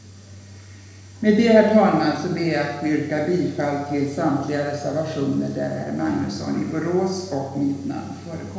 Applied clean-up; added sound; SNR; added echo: none; none; none; reverberation time 1.1 s.